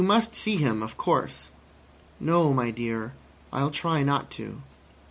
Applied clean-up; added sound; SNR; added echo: none; none; none; none.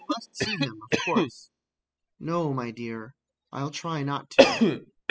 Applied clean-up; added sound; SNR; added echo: classical method spectral subtraction.